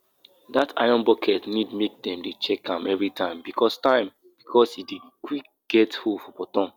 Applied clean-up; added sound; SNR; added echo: none; none; none; none.